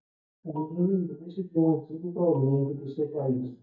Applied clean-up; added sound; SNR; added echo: neural mask model DeepFilterNet 3.